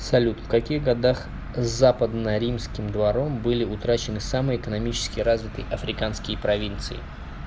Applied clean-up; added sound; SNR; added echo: none; none; none; none.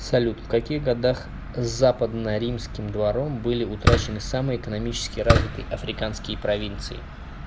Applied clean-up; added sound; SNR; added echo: none; Fireworks; 1 dB; none.